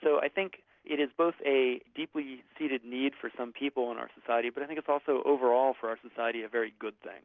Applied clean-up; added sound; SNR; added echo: none; none; none; none.